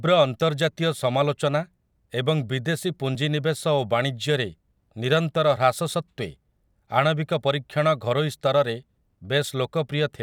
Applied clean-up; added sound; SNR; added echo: none; none; none; none.